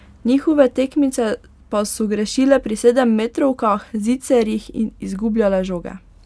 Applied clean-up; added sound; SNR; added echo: none; none; none; none.